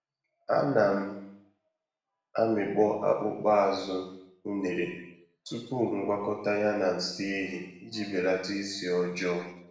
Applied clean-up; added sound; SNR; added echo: none; none; none; reverberation time 0.8 s.